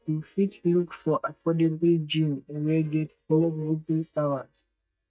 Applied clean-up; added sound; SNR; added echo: neural mask model DeepFilterNet 3.